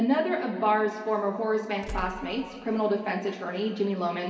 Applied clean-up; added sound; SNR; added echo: none; Tools; 15 dB; reverberation time 2.3 s.